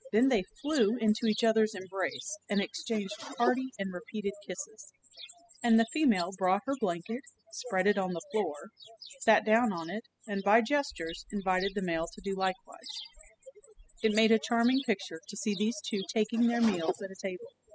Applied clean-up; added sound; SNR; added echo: classical method spectral subtraction.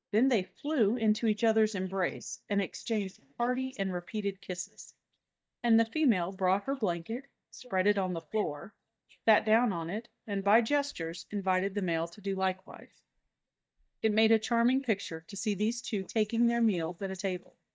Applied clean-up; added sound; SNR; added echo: neural mask model DeepFilterNet 3.